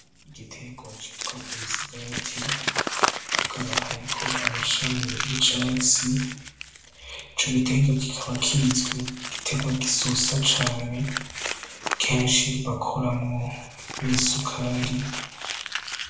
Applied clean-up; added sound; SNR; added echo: none; Crumpling, crinkling; 6 dB; reverberation time 0.7 s.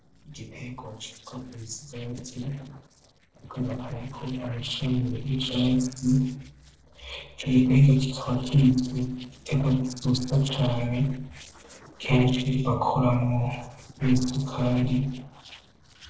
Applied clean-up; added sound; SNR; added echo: neural separator model SepFormer DNS4.